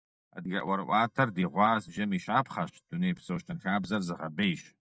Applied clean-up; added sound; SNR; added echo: neural mask model DeepFilterNet 3.